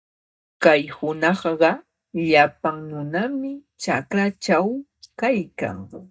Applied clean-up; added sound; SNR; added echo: neural mask model DeepFilterNet 3.